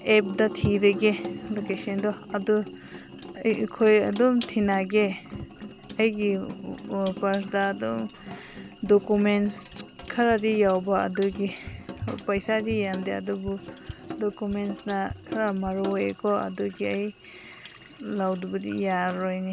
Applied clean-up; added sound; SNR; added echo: none; Sink (filling or washing) / Water tap, faucet; 14 dB; none.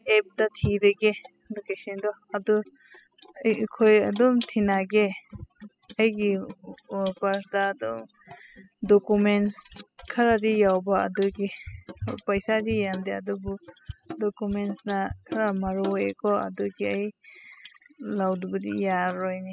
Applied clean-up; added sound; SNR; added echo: classical method spectral subtraction.